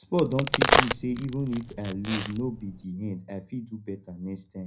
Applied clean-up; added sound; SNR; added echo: none; Crack; -3 dB; reverberation time 0.4 s.